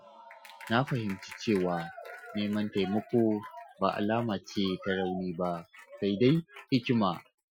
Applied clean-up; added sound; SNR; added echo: classical method Wiener filter.